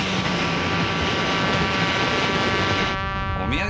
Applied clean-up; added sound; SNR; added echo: none; Trumpet; 4 dB; none.